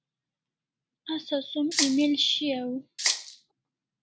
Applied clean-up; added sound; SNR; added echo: none; Rattle (instrument); -1 dB; none.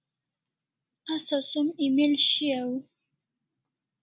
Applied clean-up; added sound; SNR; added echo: none; none; none; none.